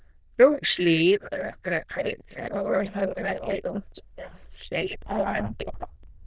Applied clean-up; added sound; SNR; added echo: neural diffusion model UNIVERSE++.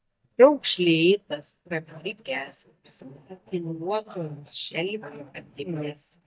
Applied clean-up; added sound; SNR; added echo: neural mask model DeepFilterNet 3.